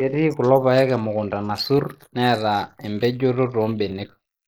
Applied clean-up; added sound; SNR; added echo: neural mask model Resemble Enhance denoiser.